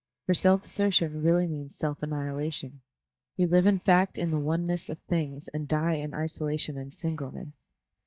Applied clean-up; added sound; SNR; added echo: neural mask model DeepFilterNet 3.